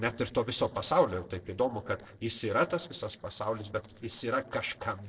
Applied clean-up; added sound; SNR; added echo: neural separator model SepFormer DNS4.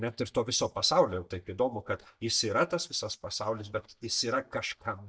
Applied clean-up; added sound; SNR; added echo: neural mask model DeepFilterNet 3.